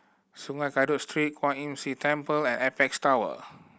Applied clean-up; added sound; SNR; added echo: none; none; none; none.